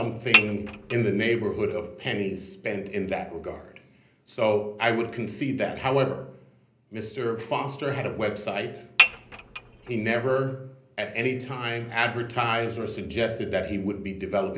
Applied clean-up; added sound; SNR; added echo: none; Dishes, pots, and pans / Chink, clink; -2 dB; reverberation time 0.5 s.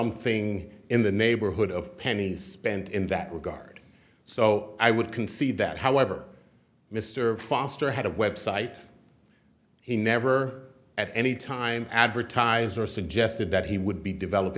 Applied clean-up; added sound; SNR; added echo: none; none; none; none.